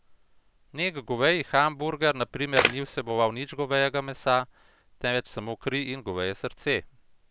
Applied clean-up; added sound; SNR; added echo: none; Camera; 1 dB; none.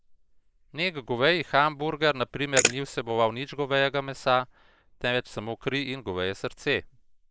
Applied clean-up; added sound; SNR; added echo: neural mask model Resemble Enhance denoiser.